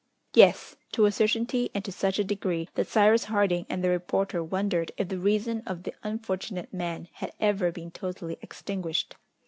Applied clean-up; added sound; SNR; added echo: none; none; none; none.